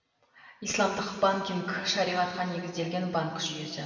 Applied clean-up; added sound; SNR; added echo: none; none; none; reverberation time 2.6 s.